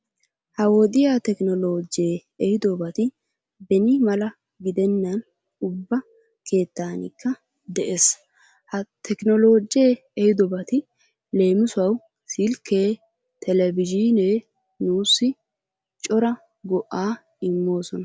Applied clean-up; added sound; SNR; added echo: none; none; none; none.